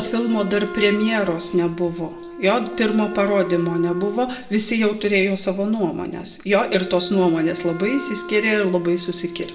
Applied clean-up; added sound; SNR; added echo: none; Wind instrument, woodwind instrument; 12 dB; reverberation time 0.6 s.